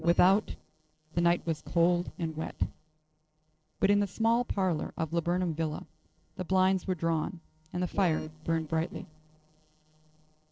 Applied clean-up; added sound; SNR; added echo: neural separator model SepFormer DNS4.